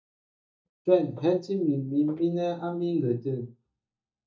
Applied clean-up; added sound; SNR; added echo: neural mask model DeepFilterNet 3.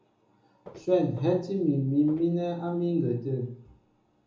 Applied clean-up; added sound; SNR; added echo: none; Walk, footsteps; 19 dB; reverberation time 0.6 s.